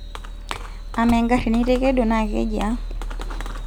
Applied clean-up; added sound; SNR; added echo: none; Fireworks; 5 dB; none.